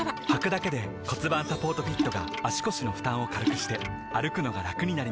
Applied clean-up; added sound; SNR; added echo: none; Splash, splatter; 6 dB; none.